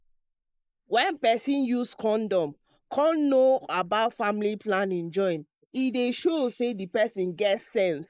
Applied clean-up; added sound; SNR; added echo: neural mask model Resemble Enhance denoiser.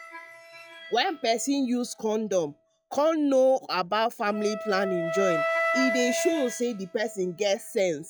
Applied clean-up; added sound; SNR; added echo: classical method log-MMSE.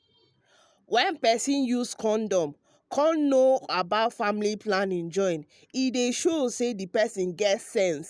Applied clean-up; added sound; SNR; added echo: none; none; none; none.